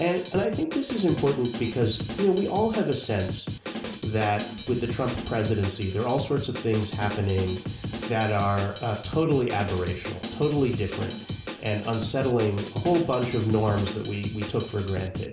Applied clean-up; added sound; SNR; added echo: none; Drum kit; 9 dB; reverberation time 0.5 s.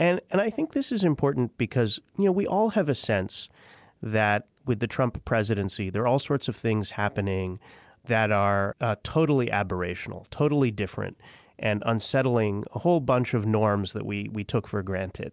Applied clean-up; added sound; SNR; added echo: none; none; none; none.